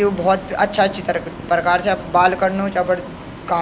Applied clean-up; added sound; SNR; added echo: none; Bus; 16 dB; none.